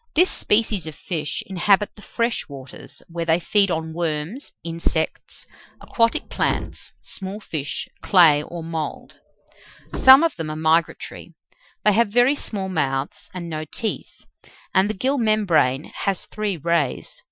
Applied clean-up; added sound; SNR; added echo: classical method Wiener filter.